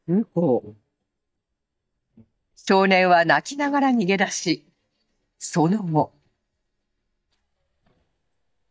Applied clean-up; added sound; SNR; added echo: neural mask model DeepFilterNet 3.